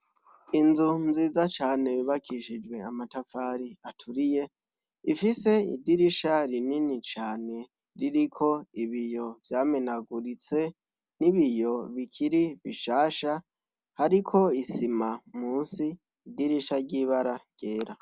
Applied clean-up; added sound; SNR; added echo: none; none; none; none.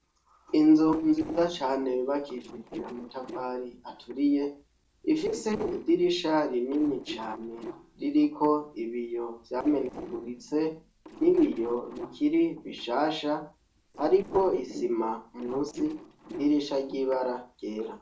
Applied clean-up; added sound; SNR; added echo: neural separator model SepFormer DNS4.